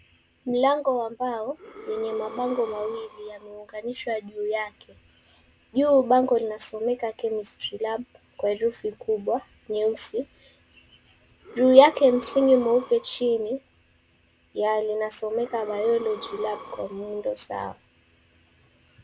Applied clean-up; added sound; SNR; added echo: none; Breathing; 17 dB; none.